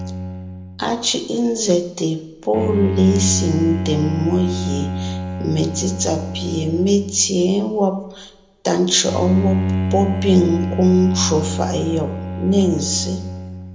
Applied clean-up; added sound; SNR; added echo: none; Bowed string instrument; 5 dB; reverberation time 0.7 s.